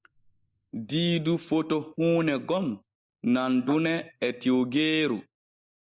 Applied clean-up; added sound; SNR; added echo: neural mask model Resemble Enhance denoiser.